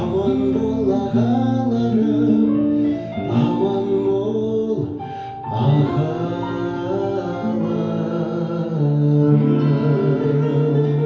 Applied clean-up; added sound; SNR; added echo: none; none; none; reverberation time 2.4 s.